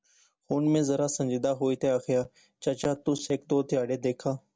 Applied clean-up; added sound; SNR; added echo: none; none; none; none.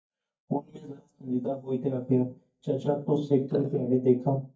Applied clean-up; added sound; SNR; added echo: neural mask model DeepFilterNet 3.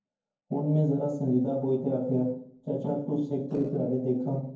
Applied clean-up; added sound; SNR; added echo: neural separator model SepFormer DNS4.